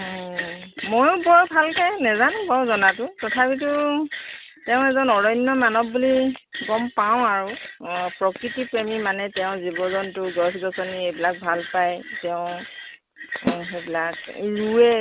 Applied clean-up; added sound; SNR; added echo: none; Snare drum; 10 dB; none.